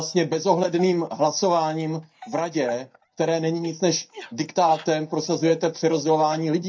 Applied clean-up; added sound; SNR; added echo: neural mask model DeepFilterNet 3.